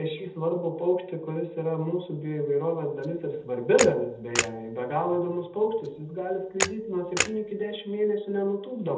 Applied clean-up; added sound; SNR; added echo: none; Camera; 5 dB; reverberation time 0.8 s.